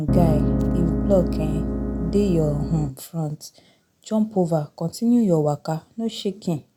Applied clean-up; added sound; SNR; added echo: none; Piano; -1 dB; none.